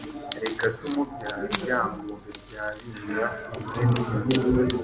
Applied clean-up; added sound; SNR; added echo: none; Wood; 7 dB; none.